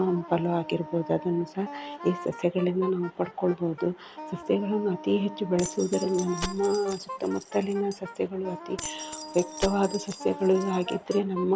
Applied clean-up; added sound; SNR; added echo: none; Keys jangling + Wind instrument, woodwind instrument; 12 dB; none.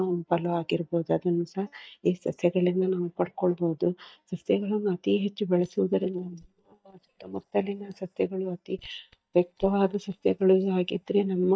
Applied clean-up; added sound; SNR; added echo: neural mask model DeepFilterNet 3.